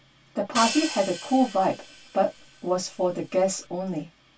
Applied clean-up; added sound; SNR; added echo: none; Hi-hat; 10 dB; reverberation time 0.1 s.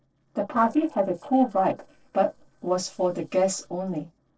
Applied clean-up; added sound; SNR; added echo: neural separator model SepFormer DNS4.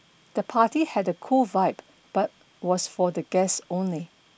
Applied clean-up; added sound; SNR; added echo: none; none; none; none.